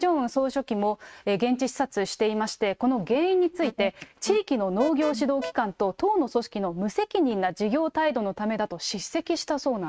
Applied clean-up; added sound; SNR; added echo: neural mask model RNNoise.